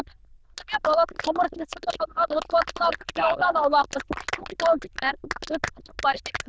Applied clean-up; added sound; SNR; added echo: neural diffusion model UNIVERSE++.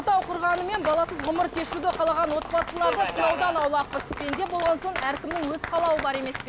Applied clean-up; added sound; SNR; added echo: none; Subway, metro, underground; 12 dB; none.